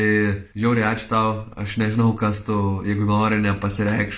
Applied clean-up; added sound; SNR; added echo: none; none; none; none.